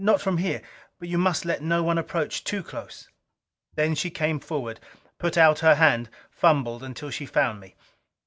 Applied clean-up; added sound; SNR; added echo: none; none; none; none.